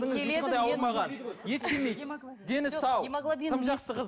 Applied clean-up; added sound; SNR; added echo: none; none; none; none.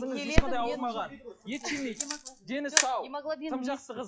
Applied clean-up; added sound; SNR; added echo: classical method log-MMSE.